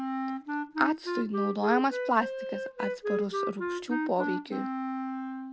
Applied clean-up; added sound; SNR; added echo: none; Wind instrument, woodwind instrument; 1 dB; none.